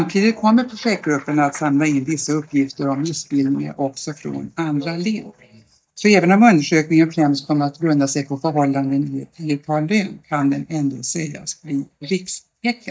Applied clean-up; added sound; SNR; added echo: neural mask model DeepFilterNet 3.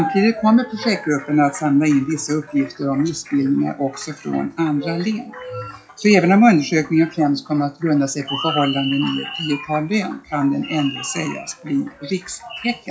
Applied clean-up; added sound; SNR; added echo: classical method WPE with log-MMSE.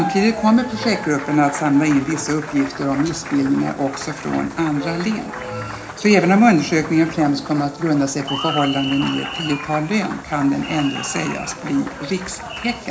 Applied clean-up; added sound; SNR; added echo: none; Applause; 11 dB; reverberation time 0.4 s.